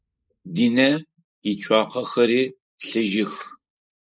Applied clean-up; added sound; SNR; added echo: neural mask model Resemble Enhance denoiser.